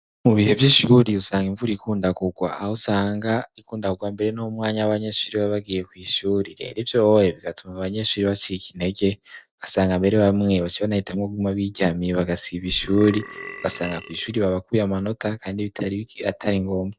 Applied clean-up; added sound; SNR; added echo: none; Burping, eructation; 15 dB; none.